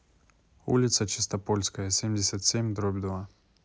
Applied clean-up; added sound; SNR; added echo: none; none; none; none.